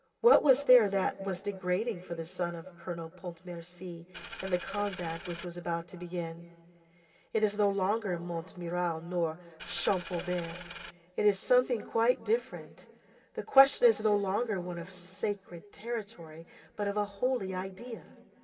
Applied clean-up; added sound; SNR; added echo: none; Coin (dropping); 12 dB; reverberation time 2.3 s.